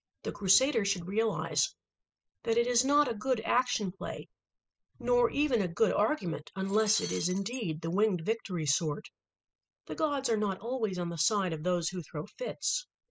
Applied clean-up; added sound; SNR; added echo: classical method spectral subtraction.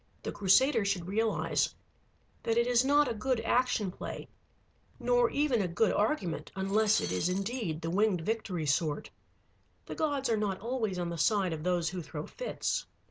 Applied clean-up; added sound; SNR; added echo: none; Shatter; 11 dB; none.